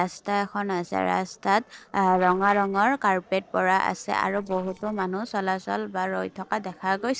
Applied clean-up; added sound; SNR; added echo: neural separator model SepFormer DNS4.